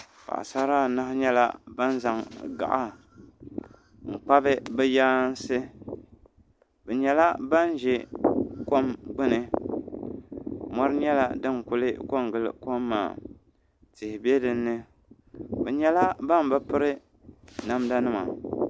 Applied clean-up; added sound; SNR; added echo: none; none; none; none.